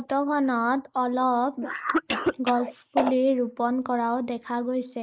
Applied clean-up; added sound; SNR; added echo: neural mask model Resemble Enhance denoiser.